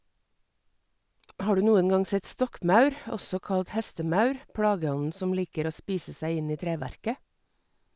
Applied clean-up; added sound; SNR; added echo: none; none; none; none.